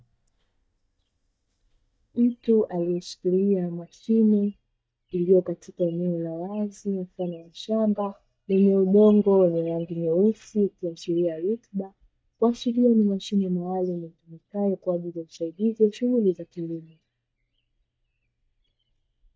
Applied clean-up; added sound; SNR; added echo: neural mask model DeepFilterNet 3.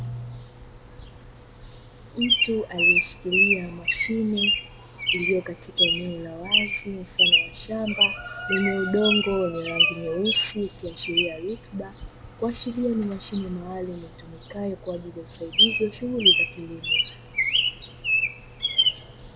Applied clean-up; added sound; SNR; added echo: none; Bird vocalization, bird call, bird song; -4 dB; none.